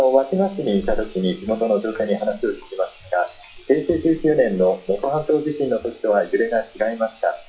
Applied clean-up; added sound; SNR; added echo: classical method WPE with log-MMSE.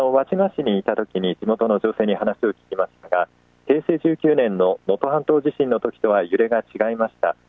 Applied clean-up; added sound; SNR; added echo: none; none; none; none.